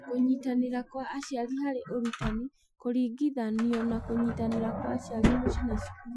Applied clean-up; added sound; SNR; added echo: classical method Wiener filter.